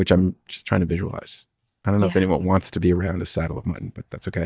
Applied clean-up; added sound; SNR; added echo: neural mask model DeepFilterNet 3.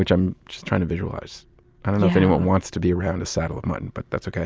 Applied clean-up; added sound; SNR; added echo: none; none; none; none.